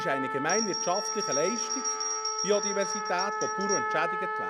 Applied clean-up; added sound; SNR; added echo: none; Trumpet + Bell; -1 dB; none.